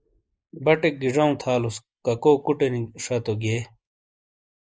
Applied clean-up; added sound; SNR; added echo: neural mask model Resemble Enhance denoiser.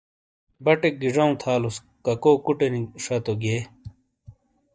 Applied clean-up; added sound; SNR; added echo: neural mask model DeepFilterNet 3.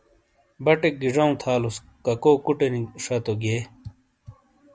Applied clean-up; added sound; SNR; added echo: none; none; none; none.